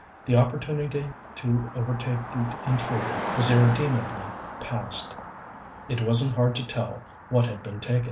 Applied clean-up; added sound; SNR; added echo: none; Car passing by; 10 dB; none.